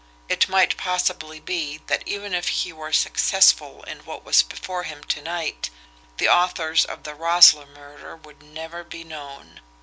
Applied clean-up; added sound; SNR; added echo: none; none; none; none.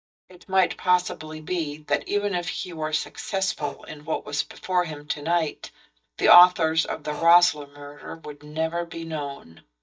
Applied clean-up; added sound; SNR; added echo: neural mask model DeepFilterNet 3.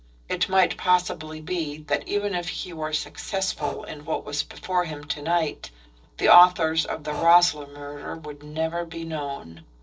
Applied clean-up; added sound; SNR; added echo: neural separator model SepFormer DNS4.